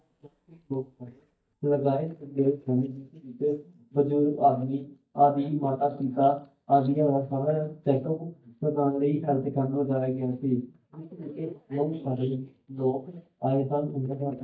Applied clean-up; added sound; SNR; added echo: neural mask model DeepFilterNet 3.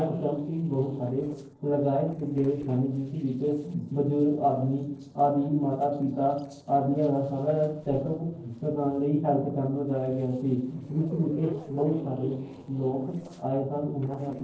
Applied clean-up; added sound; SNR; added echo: neural separator model SepFormer DNS4.